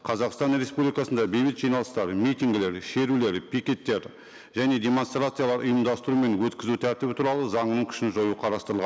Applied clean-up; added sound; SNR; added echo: none; none; none; none.